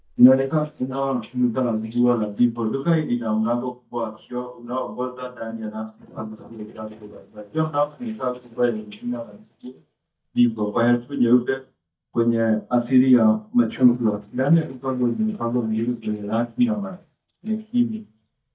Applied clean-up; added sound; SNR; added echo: neural mask model DeepFilterNet 3.